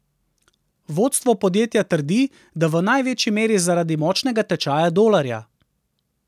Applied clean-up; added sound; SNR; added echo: none; none; none; none.